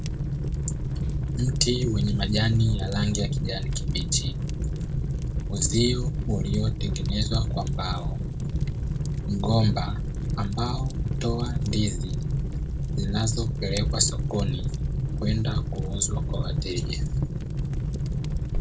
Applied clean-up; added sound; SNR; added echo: none; Fire; -2 dB; reverberation time 0.2 s.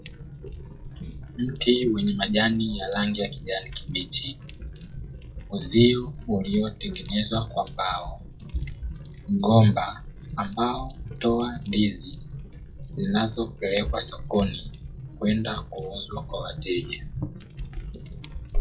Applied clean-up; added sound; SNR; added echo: classical method WPE with log-MMSE.